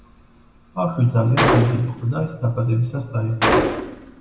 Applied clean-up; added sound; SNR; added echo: none; Gunshot, gunfire; 3 dB; reverberation time 0.9 s.